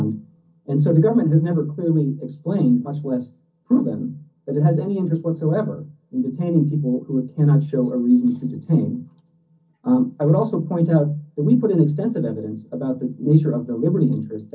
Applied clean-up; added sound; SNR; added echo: none; none; none; reverberation time 0.4 s.